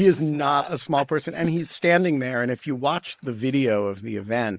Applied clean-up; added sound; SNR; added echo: neural mask model Resemble Enhance denoiser.